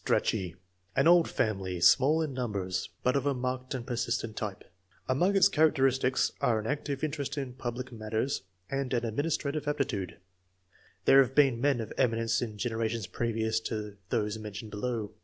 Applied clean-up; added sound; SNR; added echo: none; none; none; none.